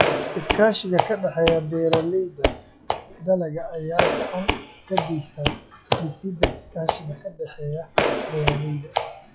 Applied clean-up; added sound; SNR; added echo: classical method log-MMSE.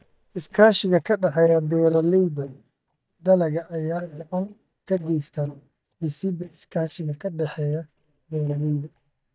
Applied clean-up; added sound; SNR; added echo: neural mask model DeepFilterNet 3.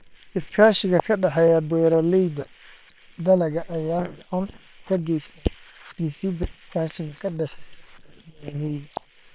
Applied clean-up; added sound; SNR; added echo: neural separator model SepFormer WHAM!.